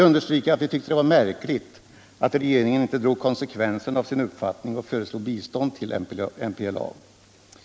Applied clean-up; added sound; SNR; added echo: none; none; none; none.